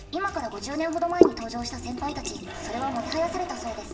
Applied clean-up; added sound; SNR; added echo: none; Trickle, dribble / Sink (filling or washing); 0 dB; reverberation time 0.8 s.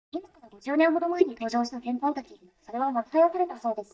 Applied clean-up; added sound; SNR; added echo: neural mask model DeepFilterNet 3.